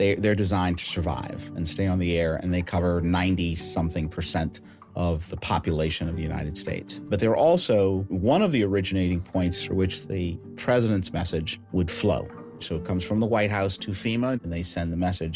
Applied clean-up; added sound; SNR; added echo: none; none; none; none.